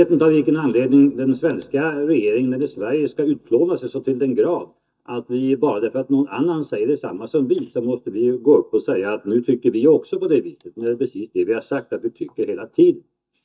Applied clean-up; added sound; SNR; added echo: neural mask model DeepFilterNet 3.